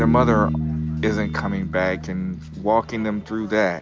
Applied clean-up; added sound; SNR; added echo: none; Bass guitar; 3 dB; none.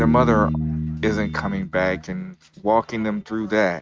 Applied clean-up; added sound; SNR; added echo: neural mask model RNNoise.